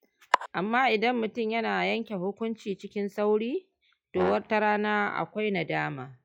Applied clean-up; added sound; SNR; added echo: classical method log-MMSE.